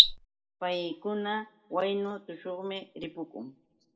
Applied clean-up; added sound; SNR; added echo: none; Cricket; -2 dB; reverberation time 0.5 s.